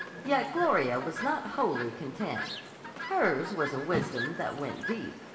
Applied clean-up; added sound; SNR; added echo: none; Chirp, tweet; 8 dB; reverberation time 1.3 s.